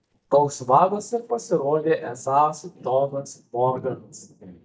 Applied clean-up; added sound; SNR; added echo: neural mask model DeepFilterNet 3.